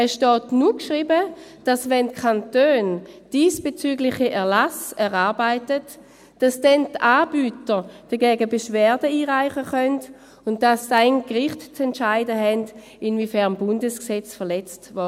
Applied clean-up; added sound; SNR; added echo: none; none; none; none.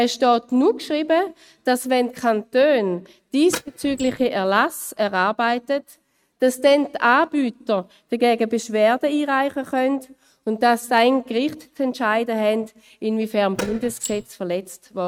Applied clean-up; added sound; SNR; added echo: neural mask model RNNoise.